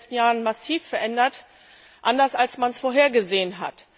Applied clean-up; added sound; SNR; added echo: none; none; none; none.